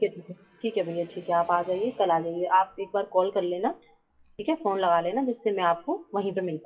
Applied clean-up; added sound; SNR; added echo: classical method WPE with log-MMSE.